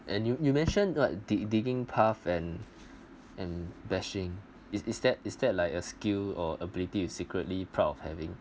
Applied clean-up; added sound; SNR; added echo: none; none; none; none.